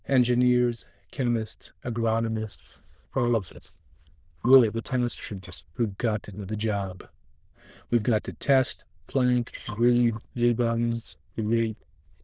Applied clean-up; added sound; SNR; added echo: neural diffusion model UNIVERSE++.